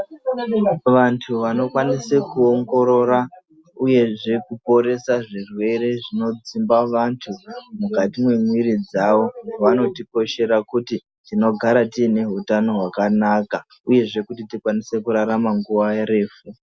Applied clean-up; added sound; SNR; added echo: none; none; none; none.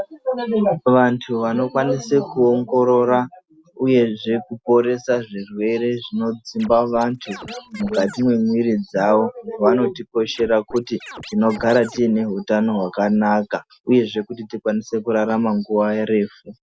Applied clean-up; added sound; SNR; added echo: none; Scratching (performance technique); 19 dB; none.